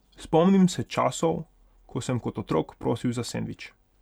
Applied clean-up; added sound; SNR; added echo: none; none; none; none.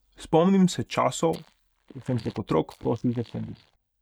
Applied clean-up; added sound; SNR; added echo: neural mask model DeepFilterNet 3.